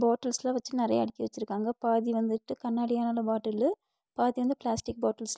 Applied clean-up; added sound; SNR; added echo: none; none; none; none.